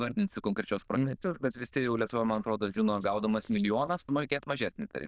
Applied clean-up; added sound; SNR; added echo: neural diffusion model UNIVERSE++.